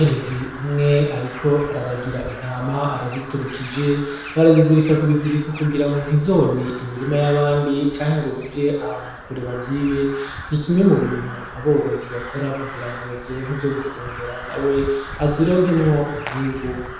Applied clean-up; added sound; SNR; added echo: none; Crow; 15 dB; reverberation time 1.0 s.